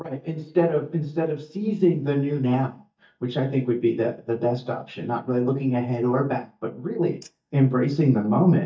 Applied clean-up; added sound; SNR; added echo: neural mask model DeepFilterNet 3.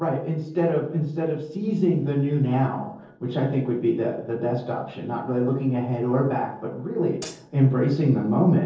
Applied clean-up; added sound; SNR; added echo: neural separator model SepFormer DNS4.